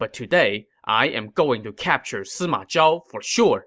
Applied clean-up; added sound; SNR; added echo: none; none; none; none.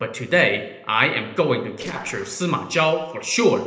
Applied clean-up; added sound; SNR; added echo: neural separator model SepFormer DNS4.